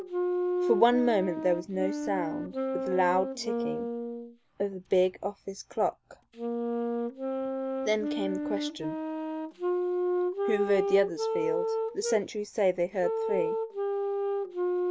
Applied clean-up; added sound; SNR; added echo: none; Wind instrument, woodwind instrument; 1 dB; none.